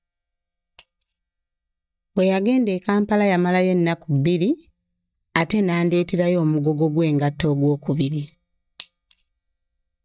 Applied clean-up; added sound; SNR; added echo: neural mask model DeepFilterNet 3.